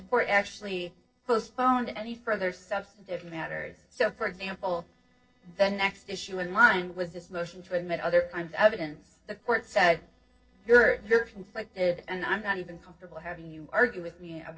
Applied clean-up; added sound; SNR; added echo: neural separator model SepFormer DNS4.